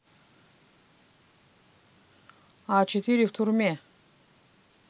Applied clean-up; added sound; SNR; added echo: none; none; none; none.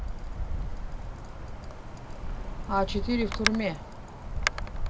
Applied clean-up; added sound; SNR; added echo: none; Wind; -2 dB; reverberation time 1.4 s.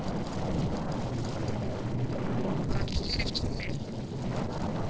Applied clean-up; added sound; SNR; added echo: neural separator model SepFormer DNS4.